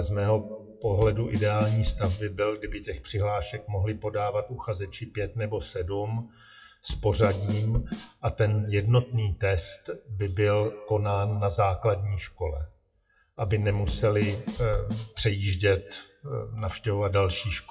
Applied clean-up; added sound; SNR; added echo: classical method WPE with log-MMSE.